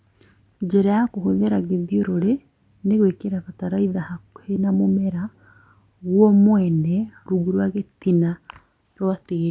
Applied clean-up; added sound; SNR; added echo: none; none; none; none.